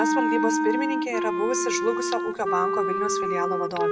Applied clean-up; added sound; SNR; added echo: none; Wind instrument, woodwind instrument; -3 dB; reverberation time 0.7 s.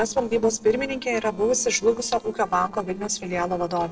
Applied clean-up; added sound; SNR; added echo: neural separator model SepFormer DNS4.